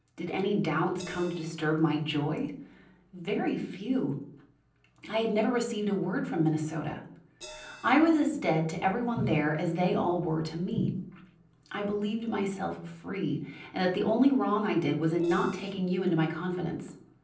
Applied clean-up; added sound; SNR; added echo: neural separator model SepFormer DNS4.